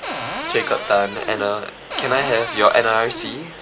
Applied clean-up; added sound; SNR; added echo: none; Cupboard open or close; 8 dB; none.